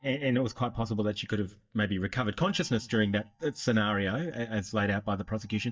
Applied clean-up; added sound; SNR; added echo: neural mask model DeepFilterNet 3.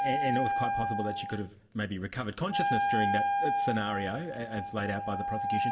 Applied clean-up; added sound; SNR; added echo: none; Wind instrument, woodwind instrument; -2 dB; reverberation time 1.0 s.